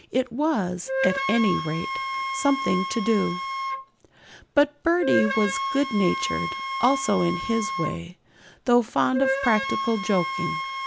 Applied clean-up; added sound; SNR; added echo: none; Wind instrument, woodwind instrument; 4 dB; none.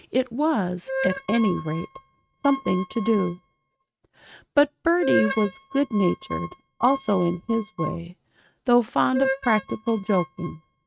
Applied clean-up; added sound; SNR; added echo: neural mask model RNNoise.